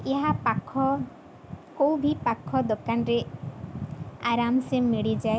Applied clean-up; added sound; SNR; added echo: none; none; none; none.